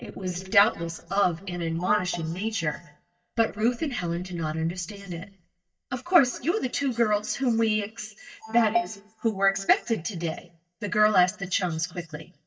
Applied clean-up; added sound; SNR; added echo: neural mask model DeepFilterNet 3.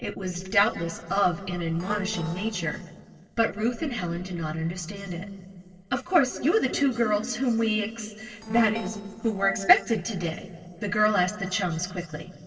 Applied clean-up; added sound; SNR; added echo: neural separator model SepFormer DNS4.